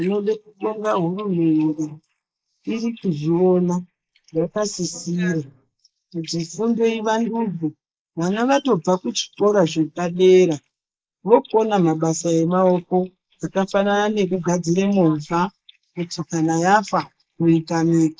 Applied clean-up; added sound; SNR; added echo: neural mask model Resemble Enhance denoiser.